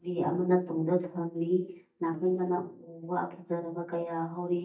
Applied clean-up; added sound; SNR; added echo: neural mask model DeepFilterNet 3.